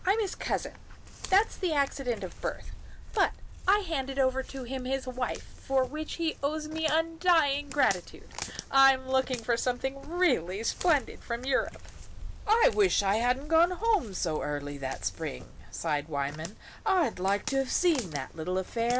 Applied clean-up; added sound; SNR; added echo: none; Walk, footsteps; 13 dB; none.